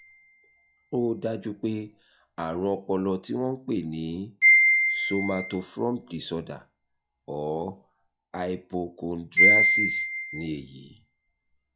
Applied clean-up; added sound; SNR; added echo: classical method log-MMSE.